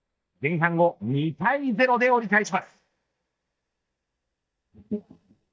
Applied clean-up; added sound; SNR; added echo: neural mask model DeepFilterNet 3.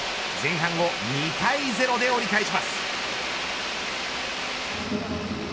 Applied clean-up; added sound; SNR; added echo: none; Domestic sounds, home sounds; 11 dB; reverberation time 0.8 s.